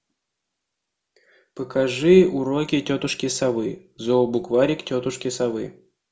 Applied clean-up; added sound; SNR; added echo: none; none; none; none.